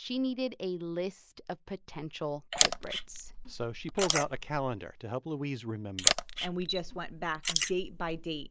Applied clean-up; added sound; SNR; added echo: neural mask model Resemble Enhance denoiser.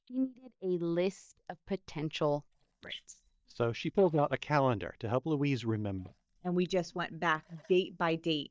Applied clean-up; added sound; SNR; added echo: neural mask model DeepFilterNet 3.